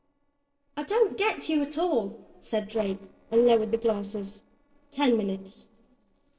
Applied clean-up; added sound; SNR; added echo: neural separator model SepFormer DNS4.